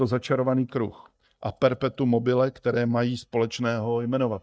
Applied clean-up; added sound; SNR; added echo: neural mask model DeepFilterNet 3.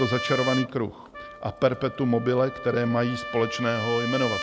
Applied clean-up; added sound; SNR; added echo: none; Trumpet; 8 dB; none.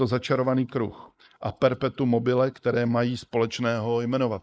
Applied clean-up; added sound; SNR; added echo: neural mask model Resemble Enhance denoiser.